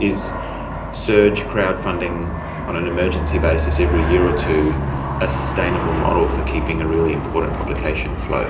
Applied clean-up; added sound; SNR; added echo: none; Aircraft; 2 dB; reverberation time 0.5 s.